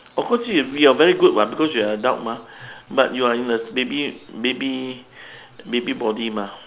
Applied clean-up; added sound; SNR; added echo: none; none; none; none.